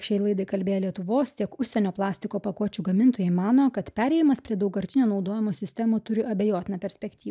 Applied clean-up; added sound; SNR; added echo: none; none; none; none.